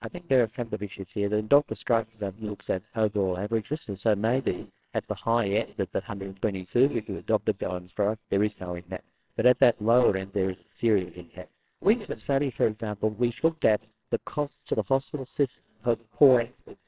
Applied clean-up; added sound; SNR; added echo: neural separator model SepFormer WHAMR!.